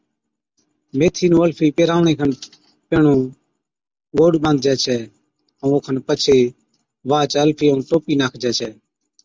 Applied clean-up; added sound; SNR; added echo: none; none; none; none.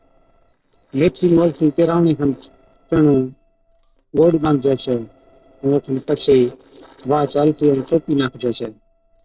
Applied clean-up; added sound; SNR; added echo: neural separator model SepFormer DNS4.